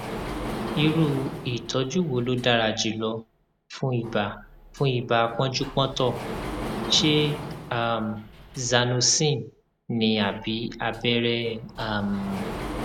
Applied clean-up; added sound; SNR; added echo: none; Sliding door; 10 dB; none.